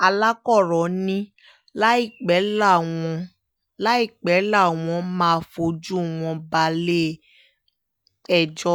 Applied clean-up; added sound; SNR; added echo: none; none; none; none.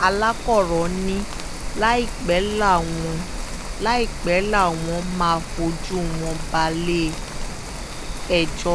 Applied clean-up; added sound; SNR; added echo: none; Rain; 5 dB; none.